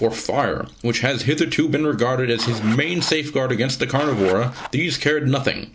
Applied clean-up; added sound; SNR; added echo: none; Zipper (clothing); 13 dB; none.